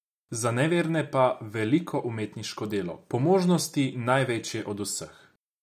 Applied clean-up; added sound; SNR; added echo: none; none; none; none.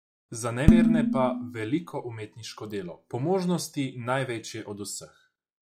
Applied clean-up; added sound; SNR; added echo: classical method log-MMSE.